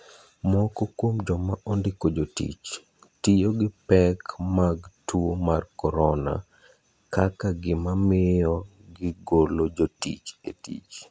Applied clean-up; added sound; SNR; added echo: none; none; none; none.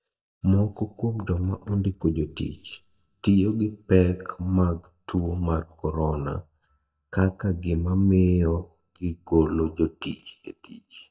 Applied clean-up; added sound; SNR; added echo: neural mask model DeepFilterNet 3.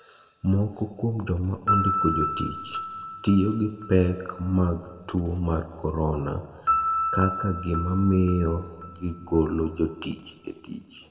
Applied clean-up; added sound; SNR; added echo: none; Piano; 6 dB; reverberation time 1.8 s.